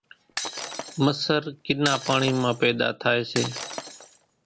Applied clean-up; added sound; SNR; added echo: none; Shatter; 11 dB; none.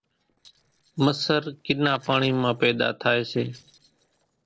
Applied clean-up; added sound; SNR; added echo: neural separator model SepFormer DNS4.